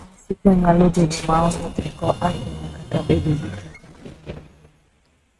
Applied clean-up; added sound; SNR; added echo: neural mask model RNNoise.